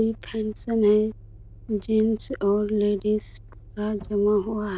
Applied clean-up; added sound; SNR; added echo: none; Motor vehicle (road); 19 dB; none.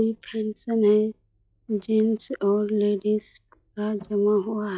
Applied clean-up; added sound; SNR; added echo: classical method log-MMSE.